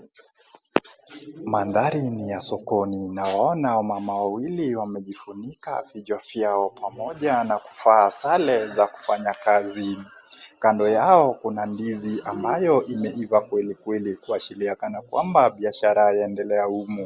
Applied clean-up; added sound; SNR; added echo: none; none; none; none.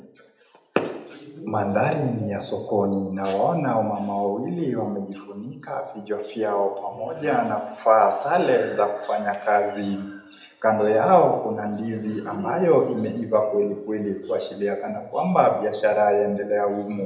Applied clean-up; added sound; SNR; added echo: none; none; none; reverberation time 0.8 s.